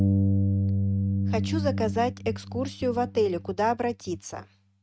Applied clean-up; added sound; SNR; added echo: neural mask model RNNoise.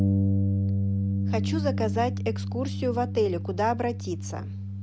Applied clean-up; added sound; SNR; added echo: none; Bass guitar; -3 dB; none.